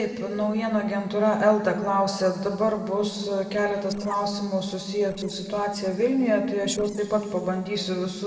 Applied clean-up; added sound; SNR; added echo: neural separator model SepFormer DNS4.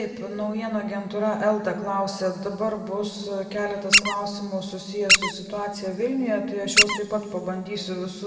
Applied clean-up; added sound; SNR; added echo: none; Squeak; -3 dB; reverberation time 2.0 s.